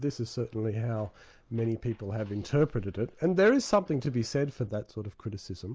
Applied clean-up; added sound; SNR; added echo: none; none; none; none.